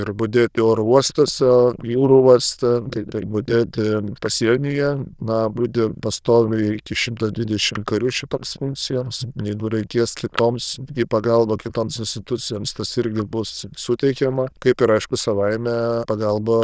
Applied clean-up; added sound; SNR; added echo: neural diffusion model UNIVERSE++.